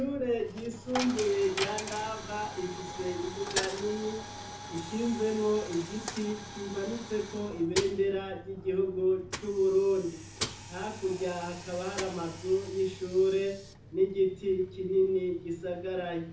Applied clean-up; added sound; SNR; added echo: none; Coin (dropping); 10 dB; reverberation time 0.6 s.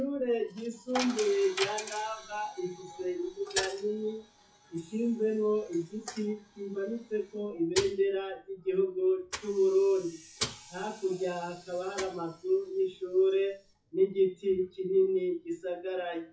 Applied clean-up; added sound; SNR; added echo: classical method WPE with log-MMSE.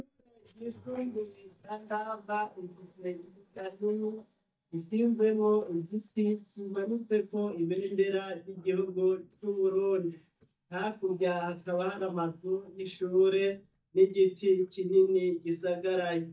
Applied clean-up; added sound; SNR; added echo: neural mask model DeepFilterNet 3.